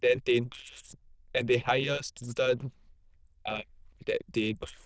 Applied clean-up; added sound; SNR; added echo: neural diffusion model UNIVERSE++.